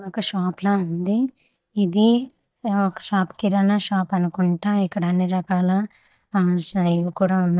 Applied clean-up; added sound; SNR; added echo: neural mask model DeepFilterNet 3.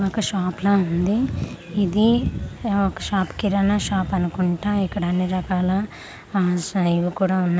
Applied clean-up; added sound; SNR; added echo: none; none; none; none.